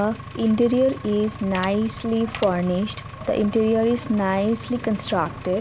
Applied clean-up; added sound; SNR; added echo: none; Mechanisms + Engine; 13 dB; none.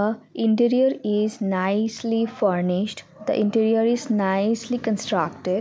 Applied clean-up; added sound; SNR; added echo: none; none; none; none.